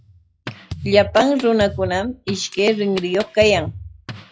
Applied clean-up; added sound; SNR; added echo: classical method log-MMSE.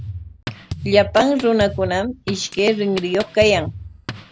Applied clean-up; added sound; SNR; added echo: none; Drum kit; 12 dB; none.